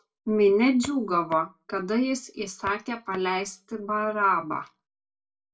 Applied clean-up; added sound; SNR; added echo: none; Walk, footsteps; 17 dB; reverberation time 0.2 s.